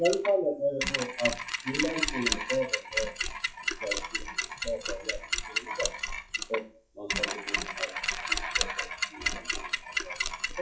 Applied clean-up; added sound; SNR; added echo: classical method WPE with log-MMSE.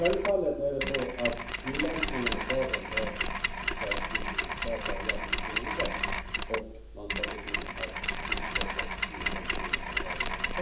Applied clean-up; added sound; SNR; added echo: none; Mechanisms; -3 dB; reverberation time 0.7 s.